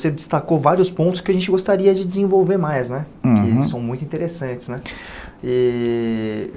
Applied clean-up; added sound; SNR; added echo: none; none; none; none.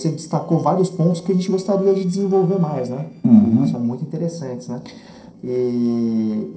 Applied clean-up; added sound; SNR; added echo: neural separator model SepFormer DNS4.